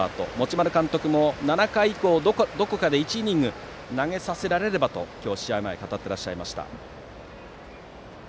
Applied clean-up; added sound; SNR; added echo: none; none; none; none.